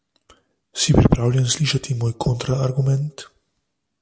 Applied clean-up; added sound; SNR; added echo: none; none; none; none.